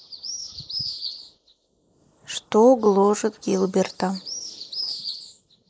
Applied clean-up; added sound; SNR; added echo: neural mask model Resemble Enhance denoiser.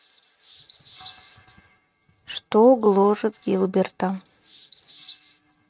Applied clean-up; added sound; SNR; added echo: neural mask model RNNoise.